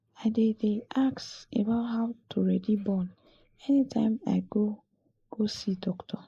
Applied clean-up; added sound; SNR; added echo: neural mask model Resemble Enhance denoiser.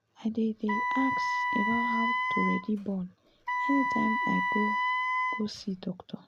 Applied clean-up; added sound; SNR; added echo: none; Wind instrument, woodwind instrument; -3 dB; none.